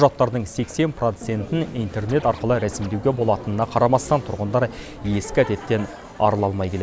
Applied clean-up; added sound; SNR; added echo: none; Scratching (performance technique); 17 dB; none.